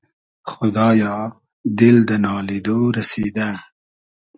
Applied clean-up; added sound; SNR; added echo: none; none; none; none.